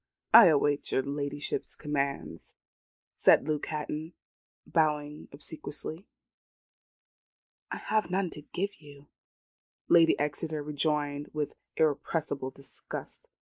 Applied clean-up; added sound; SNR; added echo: neural mask model Resemble Enhance denoiser.